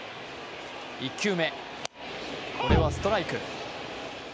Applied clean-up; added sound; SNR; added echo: none; Bowed string instrument; -2 dB; none.